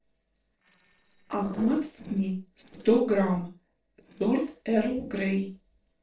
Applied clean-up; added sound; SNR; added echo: neural separator model SepFormer DNS4.